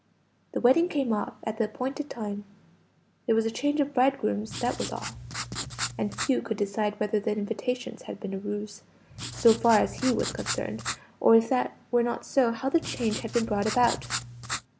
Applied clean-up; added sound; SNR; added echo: none; Writing; 8 dB; none.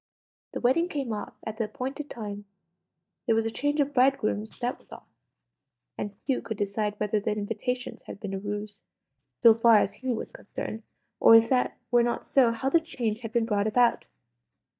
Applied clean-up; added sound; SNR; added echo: neural mask model DeepFilterNet 3.